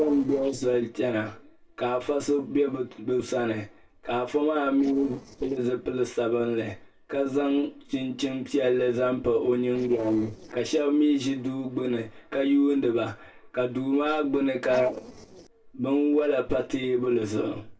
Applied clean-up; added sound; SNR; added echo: neural separator model SepFormer DNS4.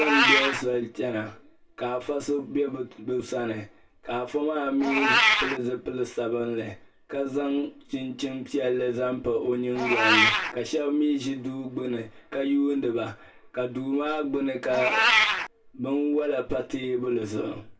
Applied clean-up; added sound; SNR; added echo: none; Meow; 2 dB; reverberation time 0.2 s.